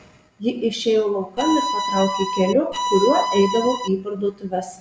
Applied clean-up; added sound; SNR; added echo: none; Bowed string instrument; 3 dB; none.